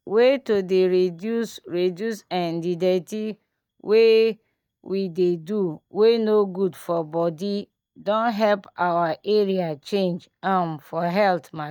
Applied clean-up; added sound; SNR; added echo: neural mask model DeepFilterNet 3.